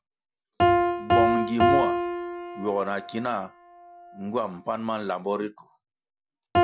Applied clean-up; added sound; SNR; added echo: none; Piano; -5 dB; none.